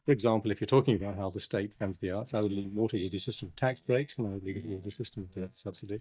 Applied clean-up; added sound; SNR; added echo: neural mask model DeepFilterNet 3.